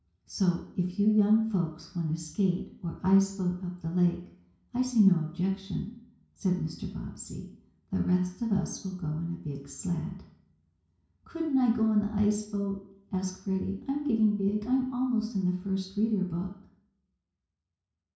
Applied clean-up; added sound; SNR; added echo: none; none; none; reverberation time 0.6 s.